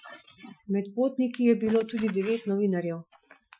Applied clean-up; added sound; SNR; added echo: classical method Wiener filter.